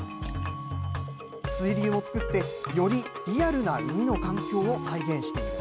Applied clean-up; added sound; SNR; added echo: none; none; none; none.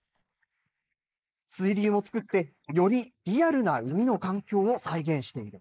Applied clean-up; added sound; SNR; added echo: neural mask model Resemble Enhance denoiser.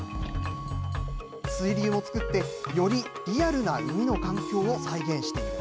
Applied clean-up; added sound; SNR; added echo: none; Fireworks; 9 dB; none.